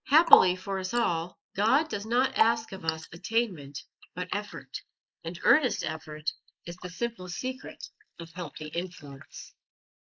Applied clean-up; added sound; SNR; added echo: neural mask model Resemble Enhance denoiser.